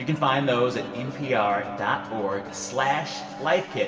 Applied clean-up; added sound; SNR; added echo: none; Wind instrument, woodwind instrument; 18 dB; reverberation time 2.5 s.